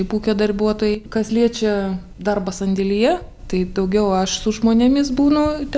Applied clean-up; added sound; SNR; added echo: none; none; none; none.